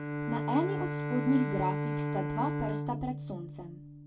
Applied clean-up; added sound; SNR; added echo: none; Bowed string instrument; 0 dB; reverberation time 0.1 s.